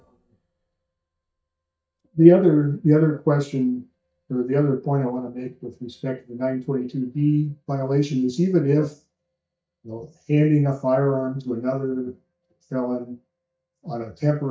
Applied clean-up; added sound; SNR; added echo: neural mask model DeepFilterNet 3.